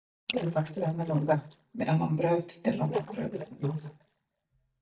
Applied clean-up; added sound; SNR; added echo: neural mask model DeepFilterNet 3.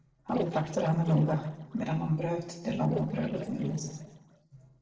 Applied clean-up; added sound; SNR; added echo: neural separator model SepFormer DNS4.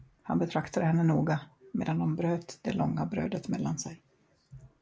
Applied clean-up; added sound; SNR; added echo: none; none; none; none.